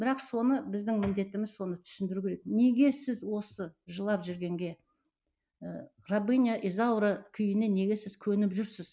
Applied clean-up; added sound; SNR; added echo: none; none; none; none.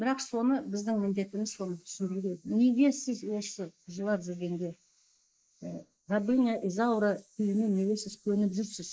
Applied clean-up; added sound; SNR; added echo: neural mask model Resemble Enhance denoiser.